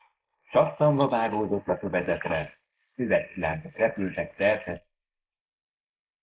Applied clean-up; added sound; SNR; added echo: neural mask model Resemble Enhance denoiser.